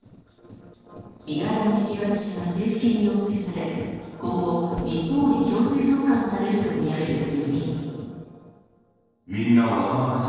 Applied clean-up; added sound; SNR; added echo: neural separator model SepFormer DNS4.